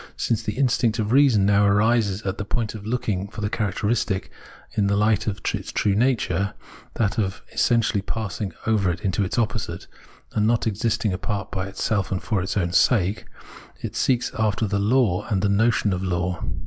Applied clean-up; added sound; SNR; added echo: none; none; none; none.